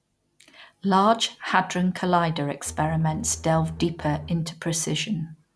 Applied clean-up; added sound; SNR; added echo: none; Bowed string instrument; 16 dB; none.